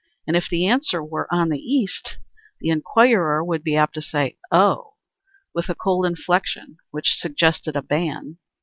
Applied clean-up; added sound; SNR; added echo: none; none; none; none.